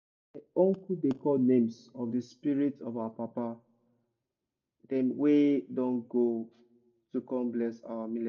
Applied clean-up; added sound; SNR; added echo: none; none; none; reverberation time 0.4 s.